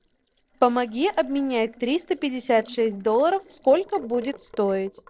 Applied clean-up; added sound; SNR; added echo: neural separator model SepFormer DNS4.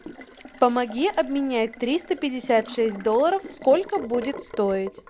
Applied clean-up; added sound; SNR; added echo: none; Water tap, faucet; 16 dB; none.